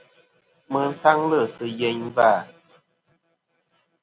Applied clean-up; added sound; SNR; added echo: none; none; none; none.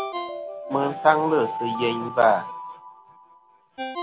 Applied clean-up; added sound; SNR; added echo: none; Alarm + Ringtone; 8 dB; none.